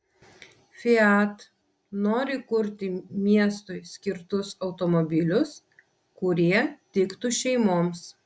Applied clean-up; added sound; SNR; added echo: none; none; none; none.